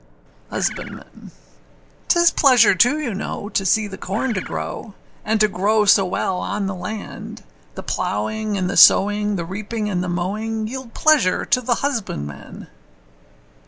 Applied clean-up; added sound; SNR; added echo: none; Bird; 12 dB; none.